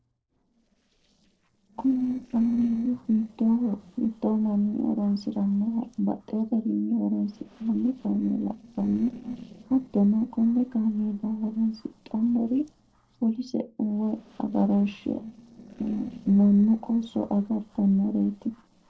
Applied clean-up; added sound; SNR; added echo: neural separator model SepFormer DNS4.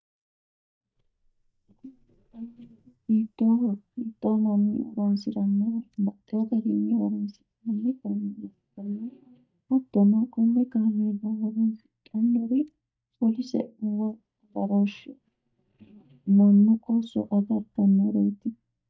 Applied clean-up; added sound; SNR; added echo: neural mask model DeepFilterNet 3.